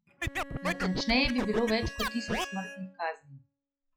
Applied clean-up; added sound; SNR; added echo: classical method log-MMSE.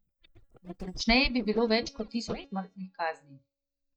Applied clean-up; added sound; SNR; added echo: neural mask model DeepFilterNet 3.